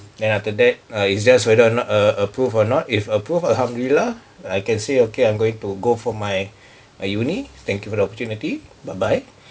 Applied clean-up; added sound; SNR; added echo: none; none; none; none.